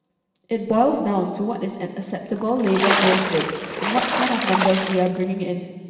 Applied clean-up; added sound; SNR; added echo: none; Splash, splatter; 1 dB; reverberation time 1.6 s.